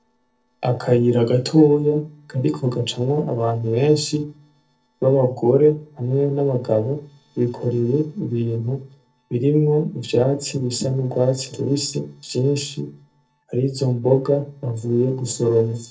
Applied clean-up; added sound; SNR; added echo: neural separator model SepFormer DNS4.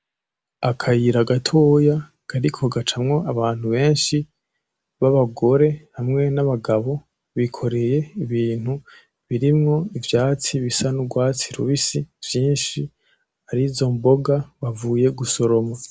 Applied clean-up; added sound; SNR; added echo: none; none; none; none.